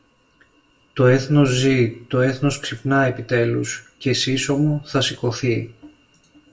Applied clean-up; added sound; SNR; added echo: none; none; none; reverberation time 0.2 s.